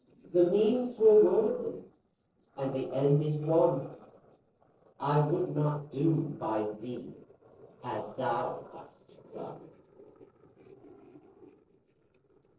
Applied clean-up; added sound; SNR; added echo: neural separator model SepFormer DNS4.